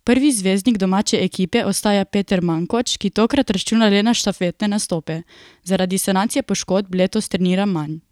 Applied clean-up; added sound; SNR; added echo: none; none; none; none.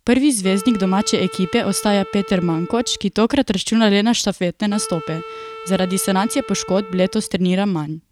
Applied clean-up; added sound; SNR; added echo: none; Wind instrument, woodwind instrument; 16 dB; none.